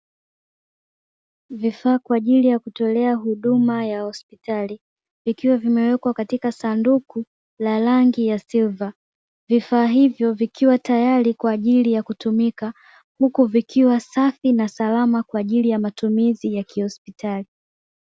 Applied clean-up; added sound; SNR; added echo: none; none; none; none.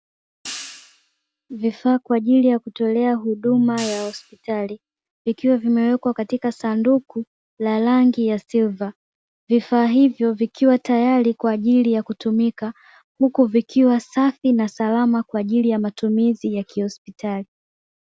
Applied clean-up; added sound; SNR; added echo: none; Hi-hat; 19 dB; none.